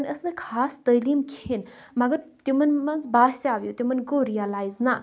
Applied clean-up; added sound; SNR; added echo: none; none; none; none.